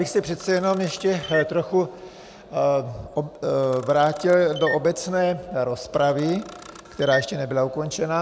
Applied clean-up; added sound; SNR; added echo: none; Camera; 13 dB; none.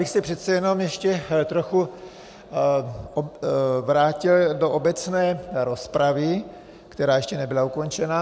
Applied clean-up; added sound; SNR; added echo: none; none; none; none.